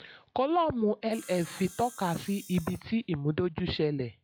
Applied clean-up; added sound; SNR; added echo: classical method log-MMSE.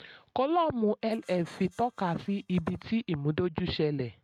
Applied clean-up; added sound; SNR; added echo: neural mask model RNNoise.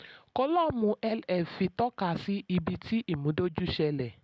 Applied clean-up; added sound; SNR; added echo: none; none; none; none.